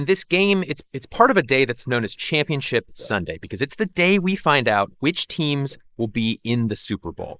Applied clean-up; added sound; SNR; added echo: neural mask model Resemble Enhance denoiser.